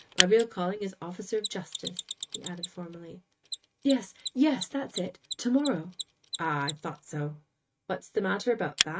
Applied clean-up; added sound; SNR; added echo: neural mask model RNNoise.